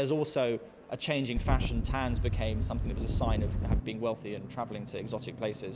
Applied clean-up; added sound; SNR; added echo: none; Wind; -4 dB; none.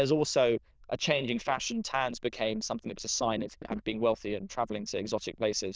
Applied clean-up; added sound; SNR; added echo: neural diffusion model UNIVERSE++.